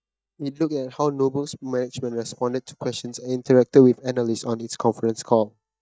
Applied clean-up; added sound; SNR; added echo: neural mask model DeepFilterNet 3.